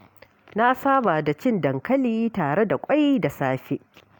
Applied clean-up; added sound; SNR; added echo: none; none; none; none.